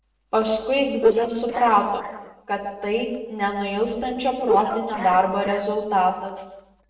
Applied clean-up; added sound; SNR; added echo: neural separator model SepFormer DNS4.